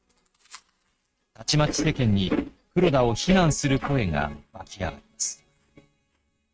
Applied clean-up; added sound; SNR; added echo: neural mask model RNNoise.